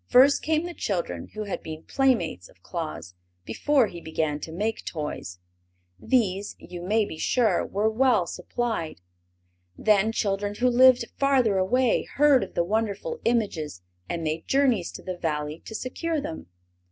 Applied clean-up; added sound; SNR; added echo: none; none; none; none.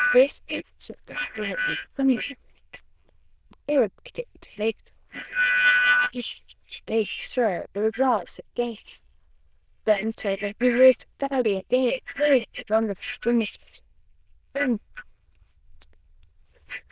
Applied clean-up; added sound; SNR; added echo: neural diffusion model UNIVERSE++.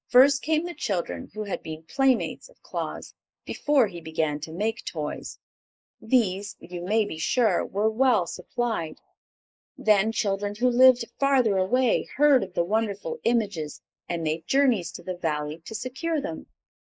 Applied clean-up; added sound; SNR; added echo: neural mask model Resemble Enhance denoiser.